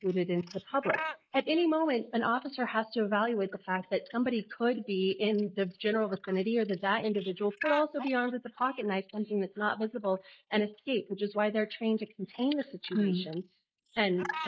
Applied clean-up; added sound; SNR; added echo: neural mask model Resemble Enhance denoiser.